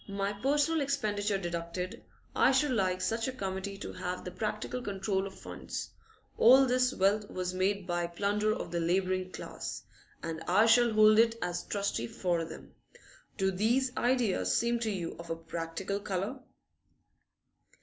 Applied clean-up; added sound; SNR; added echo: none; none; none; none.